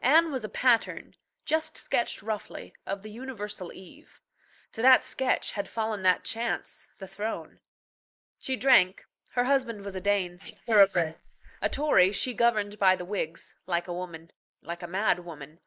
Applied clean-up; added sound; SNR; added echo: neural mask model Resemble Enhance denoiser.